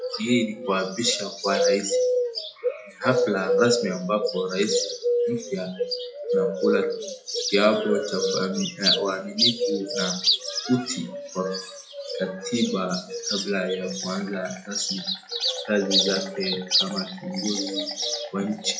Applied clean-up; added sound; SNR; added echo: classical method WPE with log-MMSE.